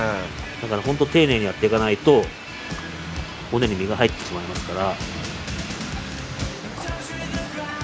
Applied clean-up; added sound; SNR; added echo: none; none; none; none.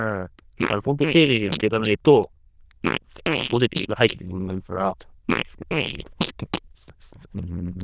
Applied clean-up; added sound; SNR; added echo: neural diffusion model UNIVERSE++.